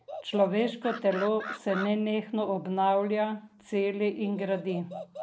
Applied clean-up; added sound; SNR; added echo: neural mask model Resemble Enhance denoiser.